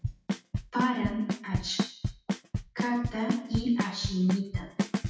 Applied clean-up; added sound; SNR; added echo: classical method WPE with log-MMSE.